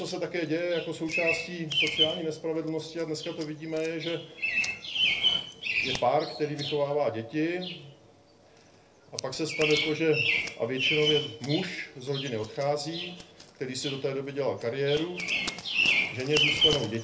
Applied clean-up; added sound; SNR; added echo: none; Bird vocalization, bird call, bird song; 1 dB; reverberation time 0.3 s.